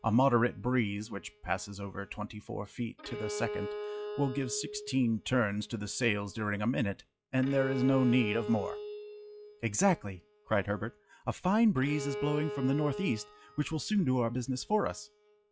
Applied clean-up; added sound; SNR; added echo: classical method log-MMSE.